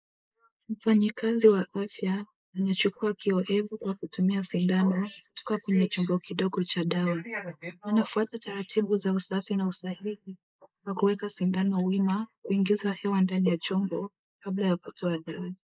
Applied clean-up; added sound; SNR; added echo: neural mask model Resemble Enhance denoiser.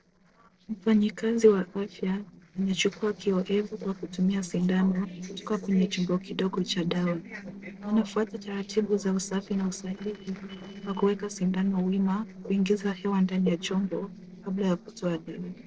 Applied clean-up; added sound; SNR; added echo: neural separator model SepFormer DNS4.